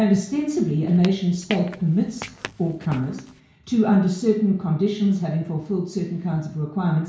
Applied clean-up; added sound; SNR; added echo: none; Squeak / Walk, footsteps; 16 dB; reverberation time 0.6 s.